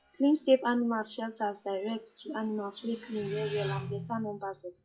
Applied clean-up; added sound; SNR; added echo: classical method WPE with log-MMSE.